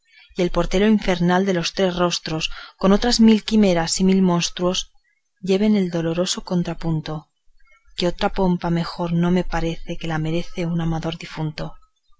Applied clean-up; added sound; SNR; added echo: none; none; none; none.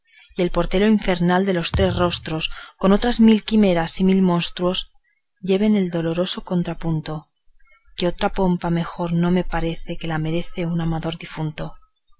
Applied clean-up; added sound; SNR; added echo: none; Thump, thud; 10 dB; none.